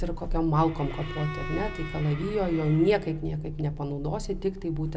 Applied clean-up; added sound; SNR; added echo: none; Bowed string instrument; 15 dB; none.